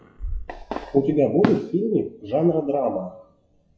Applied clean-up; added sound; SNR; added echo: classical method WPE with log-MMSE.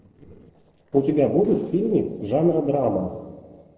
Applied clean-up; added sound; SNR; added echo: neural separator model SepFormer DNS4.